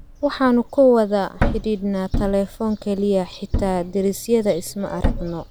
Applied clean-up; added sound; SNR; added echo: none; Thump, thud; 7 dB; none.